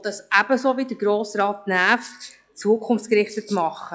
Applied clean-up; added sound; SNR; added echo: classical method log-MMSE.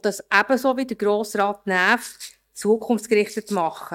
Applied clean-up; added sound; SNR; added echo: neural mask model DeepFilterNet 3.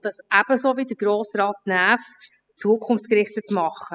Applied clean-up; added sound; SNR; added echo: classical method spectral subtraction.